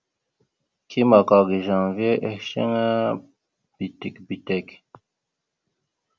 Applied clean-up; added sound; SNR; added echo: none; none; none; none.